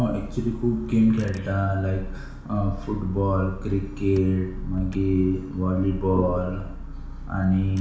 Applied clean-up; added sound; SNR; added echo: none; Engine / Car; 11 dB; reverberation time 0.7 s.